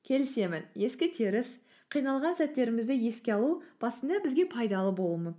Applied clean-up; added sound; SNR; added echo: none; none; none; none.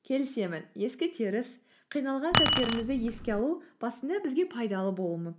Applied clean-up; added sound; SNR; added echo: none; Keys jangling; -2 dB; none.